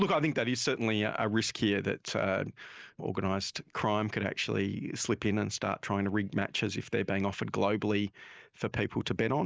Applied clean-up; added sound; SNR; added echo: neural mask model Resemble Enhance denoiser.